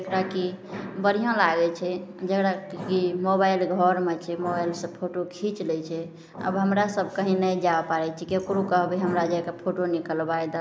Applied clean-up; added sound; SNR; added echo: none; none; none; none.